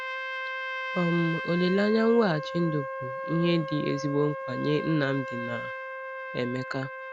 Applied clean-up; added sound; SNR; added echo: none; Trumpet; 7 dB; none.